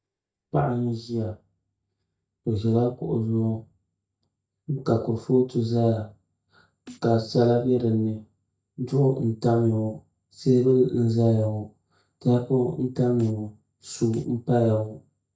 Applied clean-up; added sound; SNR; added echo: neural mask model DeepFilterNet 3.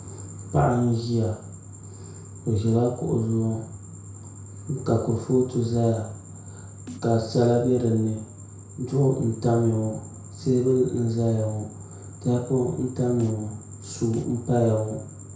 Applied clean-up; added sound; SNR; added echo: none; Snare drum; 20 dB; reverberation time 0.6 s.